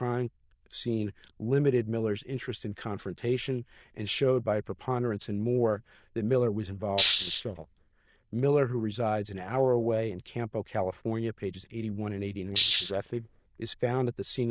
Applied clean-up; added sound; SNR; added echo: neural diffusion model UNIVERSE++.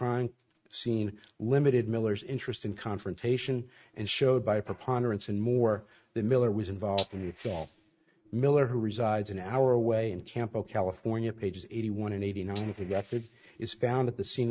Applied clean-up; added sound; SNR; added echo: neural mask model RNNoise.